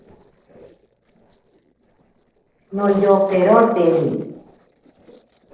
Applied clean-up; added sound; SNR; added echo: neural separator model SepFormer DNS4.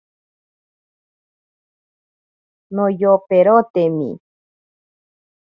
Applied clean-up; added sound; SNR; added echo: none; none; none; none.